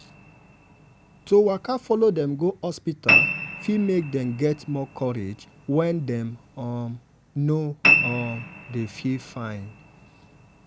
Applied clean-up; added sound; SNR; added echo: none; Piano; 3 dB; none.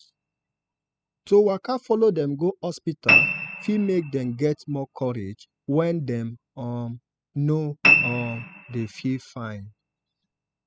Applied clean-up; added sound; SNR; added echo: classical method spectral subtraction.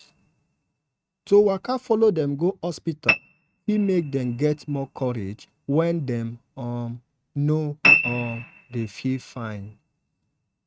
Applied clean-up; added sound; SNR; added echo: neural mask model RNNoise.